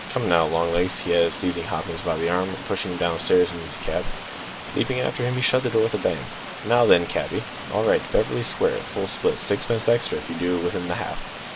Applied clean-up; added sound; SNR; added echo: none; Water + Rain; 11 dB; none.